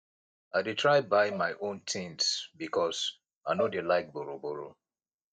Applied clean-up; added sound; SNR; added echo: neural mask model DeepFilterNet 3.